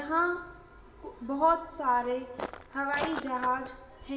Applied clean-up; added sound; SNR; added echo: none; Walk, footsteps; 8 dB; reverberation time 1.1 s.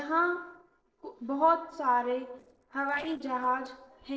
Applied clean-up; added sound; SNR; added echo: neural separator model SepFormer DNS4.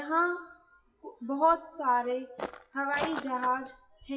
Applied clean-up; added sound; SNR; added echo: classical method WPE with log-MMSE.